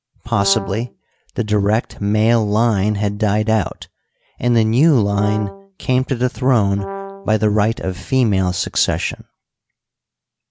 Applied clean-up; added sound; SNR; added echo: none; Brass instrument; 12 dB; none.